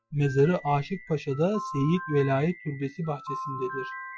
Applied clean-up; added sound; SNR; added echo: classical method Wiener filter.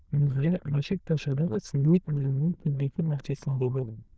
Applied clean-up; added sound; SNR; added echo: neural diffusion model UNIVERSE++.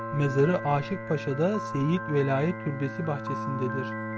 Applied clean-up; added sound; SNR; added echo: none; Piano + Bowed string instrument; 7 dB; none.